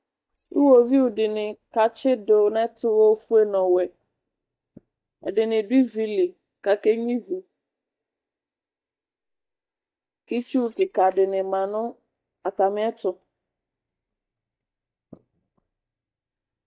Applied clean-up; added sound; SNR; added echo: neural mask model DeepFilterNet 3.